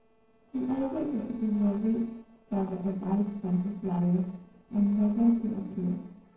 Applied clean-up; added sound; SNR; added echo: neural separator model SepFormer DNS4.